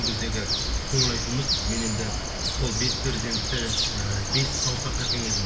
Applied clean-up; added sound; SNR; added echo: none; Bird; -2 dB; reverberation time 0.5 s.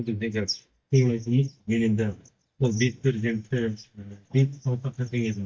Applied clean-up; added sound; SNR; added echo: neural mask model DeepFilterNet 3.